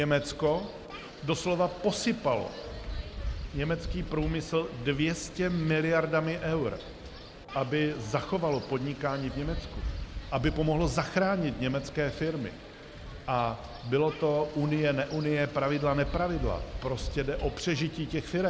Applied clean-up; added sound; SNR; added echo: none; Wind; 10 dB; none.